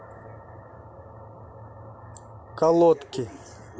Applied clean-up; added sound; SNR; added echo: none; none; none; none.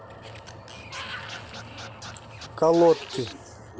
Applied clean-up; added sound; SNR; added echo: none; Scratching (performance technique) + Sliding door; 14 dB; none.